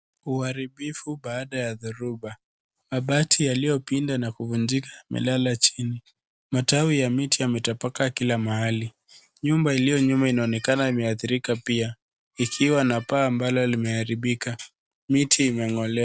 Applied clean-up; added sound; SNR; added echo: none; none; none; none.